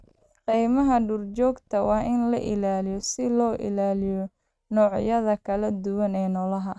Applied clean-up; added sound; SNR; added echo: neural mask model RNNoise.